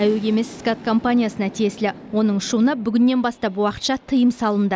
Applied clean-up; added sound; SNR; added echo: none; none; none; none.